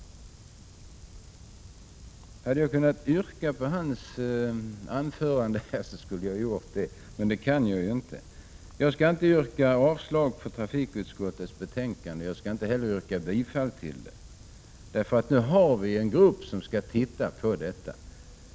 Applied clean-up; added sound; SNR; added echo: none; none; none; none.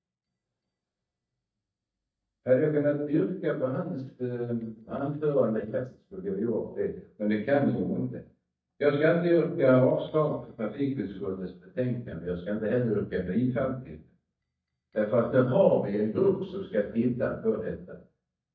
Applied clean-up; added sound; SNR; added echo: neural mask model DeepFilterNet 3.